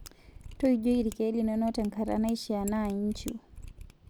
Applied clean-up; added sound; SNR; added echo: none; Mechanisms; 15 dB; none.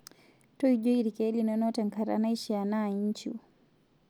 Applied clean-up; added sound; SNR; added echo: none; none; none; none.